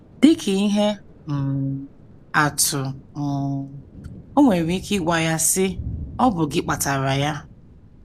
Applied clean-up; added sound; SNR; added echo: none; Thunder / Rain; 17 dB; none.